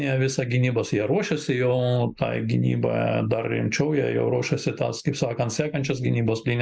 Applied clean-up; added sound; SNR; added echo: neural mask model Resemble Enhance denoiser.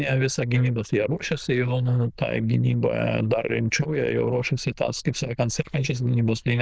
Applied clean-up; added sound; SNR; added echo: neural diffusion model UNIVERSE++.